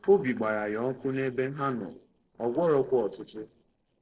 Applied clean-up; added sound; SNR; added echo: neural separator model SepFormer DNS4.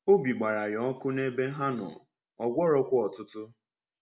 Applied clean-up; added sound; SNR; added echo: none; none; none; none.